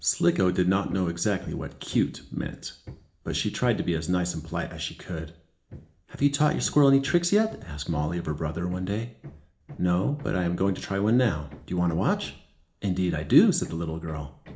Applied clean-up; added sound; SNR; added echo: none; Hammer; 20 dB; reverberation time 0.4 s.